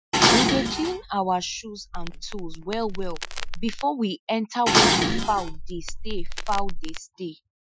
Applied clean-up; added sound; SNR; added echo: classical method Wiener filter.